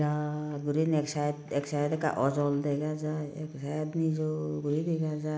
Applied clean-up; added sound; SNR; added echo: none; none; none; none.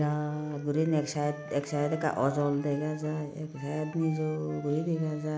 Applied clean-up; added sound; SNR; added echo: none; Wind instrument, woodwind instrument; 17 dB; none.